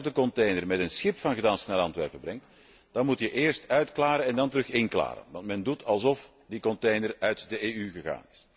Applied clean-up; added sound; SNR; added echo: none; none; none; none.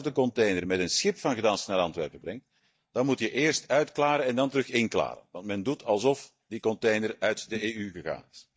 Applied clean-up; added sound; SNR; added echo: neural mask model DeepFilterNet 3.